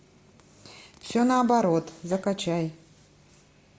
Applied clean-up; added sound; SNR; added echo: none; none; none; none.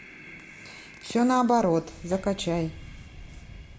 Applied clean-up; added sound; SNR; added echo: none; Breathing; 17 dB; none.